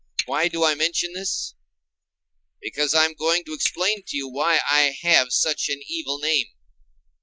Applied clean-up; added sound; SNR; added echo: neural mask model Resemble Enhance denoiser.